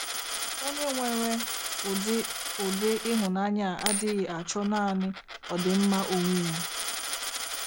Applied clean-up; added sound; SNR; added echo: none; Coin (dropping); 5 dB; none.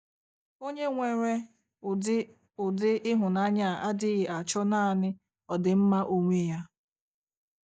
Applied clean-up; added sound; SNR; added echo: none; none; none; none.